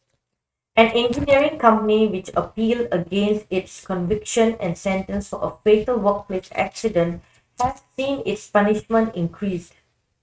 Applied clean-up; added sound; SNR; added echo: neural mask model RNNoise.